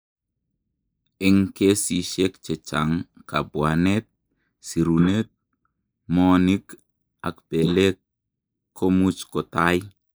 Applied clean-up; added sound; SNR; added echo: neural mask model Resemble Enhance denoiser.